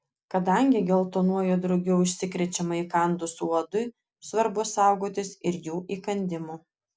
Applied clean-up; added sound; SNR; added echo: none; none; none; none.